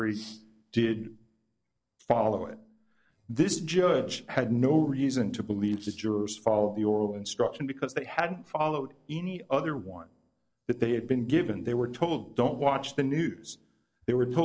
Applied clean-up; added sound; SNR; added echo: neural separator model SepFormer DNS4.